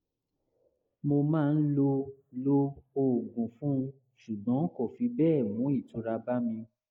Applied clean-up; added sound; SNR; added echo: neural mask model Resemble Enhance denoiser.